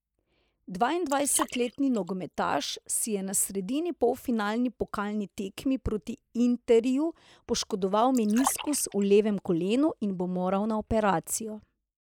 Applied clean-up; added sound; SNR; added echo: neural mask model Resemble Enhance denoiser.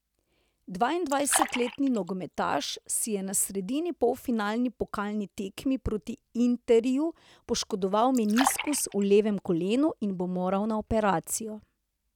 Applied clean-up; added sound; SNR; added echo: none; Fill (with liquid); 8 dB; none.